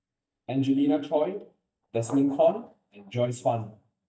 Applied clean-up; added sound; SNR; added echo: neural mask model DeepFilterNet 3.